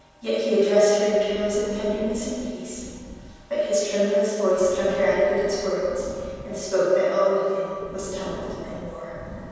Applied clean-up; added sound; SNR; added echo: none; Breathing; 16 dB; reverberation time 2.1 s.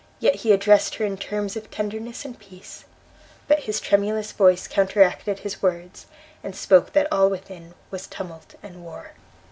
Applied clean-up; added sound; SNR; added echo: none; none; none; none.